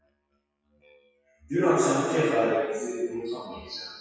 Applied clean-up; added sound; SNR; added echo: classical method WPE with log-MMSE.